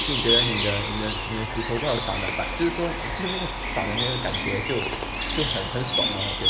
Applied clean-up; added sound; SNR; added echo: none; Bird; -1 dB; none.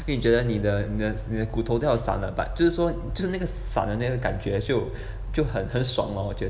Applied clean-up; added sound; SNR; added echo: none; none; none; none.